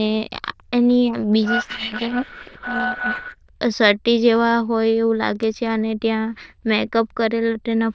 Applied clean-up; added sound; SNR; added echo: neural diffusion model UNIVERSE++.